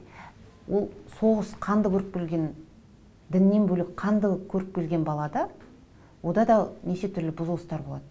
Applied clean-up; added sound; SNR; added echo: none; none; none; none.